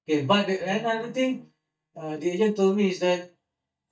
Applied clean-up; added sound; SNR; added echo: neural mask model DeepFilterNet 3.